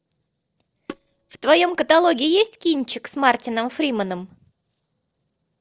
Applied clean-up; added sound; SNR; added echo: neural separator model SepFormer DNS4.